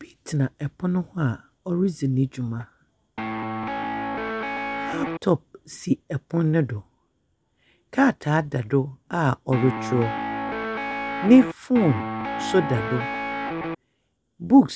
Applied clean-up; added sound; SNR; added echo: none; Guitar; 4 dB; none.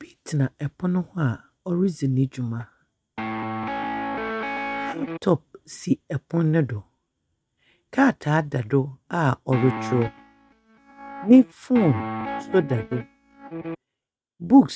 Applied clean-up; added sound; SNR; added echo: neural mask model RNNoise.